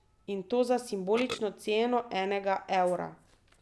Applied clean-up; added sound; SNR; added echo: none; Burping, eructation; 17 dB; none.